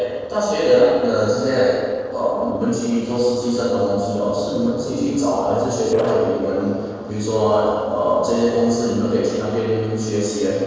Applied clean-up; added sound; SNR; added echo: neural separator model SepFormer DNS4.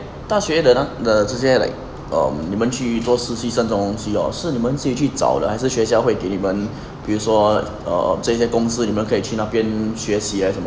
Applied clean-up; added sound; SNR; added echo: none; none; none; none.